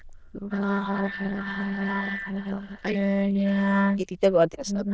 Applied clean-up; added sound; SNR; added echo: neural diffusion model UNIVERSE++.